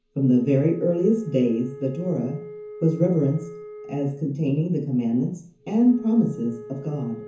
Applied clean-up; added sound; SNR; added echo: none; Wind instrument, woodwind instrument; 17 dB; reverberation time 0.6 s.